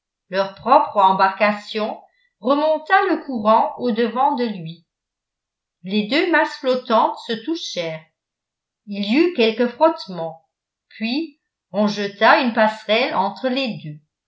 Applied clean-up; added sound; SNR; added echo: none; none; none; none.